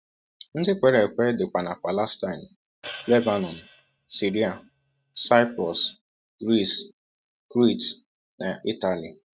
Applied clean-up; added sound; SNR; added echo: neural mask model RNNoise.